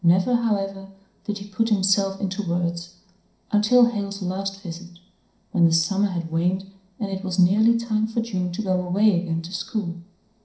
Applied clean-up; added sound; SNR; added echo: none; none; none; reverberation time 0.5 s.